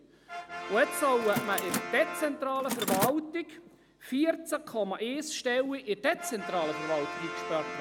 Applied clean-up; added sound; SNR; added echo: none; Mechanisms + Brass instrument; 7 dB; none.